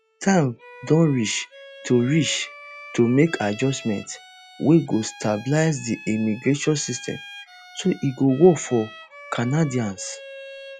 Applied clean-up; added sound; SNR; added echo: classical method log-MMSE.